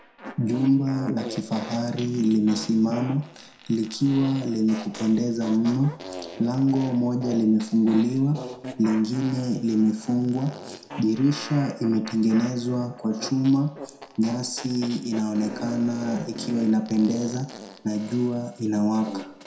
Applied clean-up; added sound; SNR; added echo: none; Fart; 15 dB; reverberation time 0.6 s.